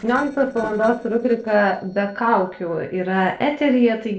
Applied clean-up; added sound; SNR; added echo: neural separator model SepFormer DNS4.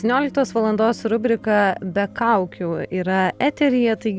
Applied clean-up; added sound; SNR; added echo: none; none; none; none.